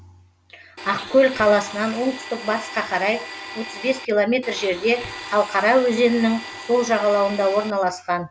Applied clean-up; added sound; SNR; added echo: none; Domestic sounds, home sounds; 13 dB; none.